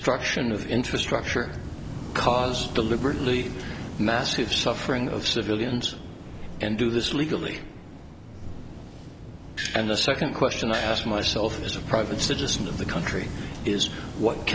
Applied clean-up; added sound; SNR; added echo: none; Waves, surf / Wind + Gong; 8 dB; none.